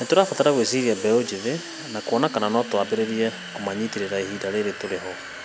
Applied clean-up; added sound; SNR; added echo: none; Domestic sounds, home sounds; 12 dB; none.